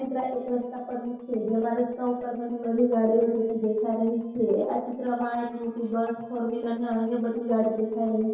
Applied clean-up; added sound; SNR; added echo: neural separator model SepFormer DNS4.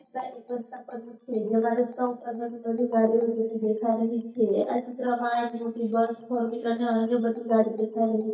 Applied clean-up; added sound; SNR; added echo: neural mask model DeepFilterNet 3.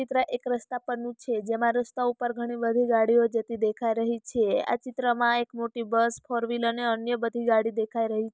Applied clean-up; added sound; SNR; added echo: none; none; none; none.